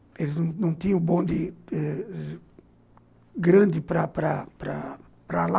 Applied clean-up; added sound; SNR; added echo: none; none; none; none.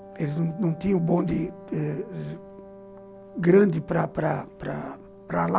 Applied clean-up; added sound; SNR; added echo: none; Wind instrument, woodwind instrument; 19 dB; none.